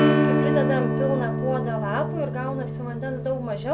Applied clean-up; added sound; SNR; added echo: none; Strum; -4 dB; none.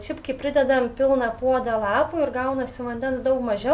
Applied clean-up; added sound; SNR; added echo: none; none; none; none.